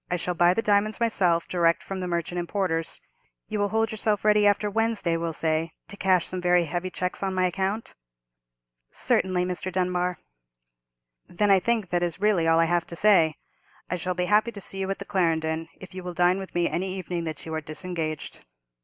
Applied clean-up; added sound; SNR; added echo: none; none; none; none.